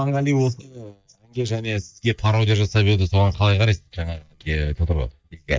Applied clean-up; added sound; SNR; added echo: neural mask model DeepFilterNet 3.